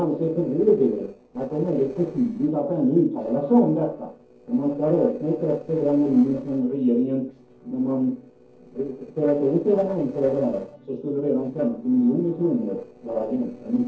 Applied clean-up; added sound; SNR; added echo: neural separator model SepFormer DNS4.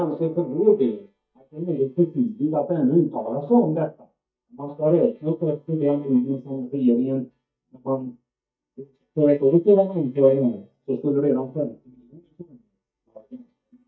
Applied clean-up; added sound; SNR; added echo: neural mask model DeepFilterNet 3.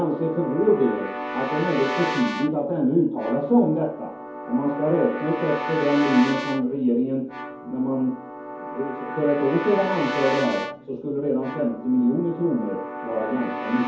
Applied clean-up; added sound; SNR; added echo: none; Keyboard (musical) / Brass instrument; 8 dB; reverberation time 0.6 s.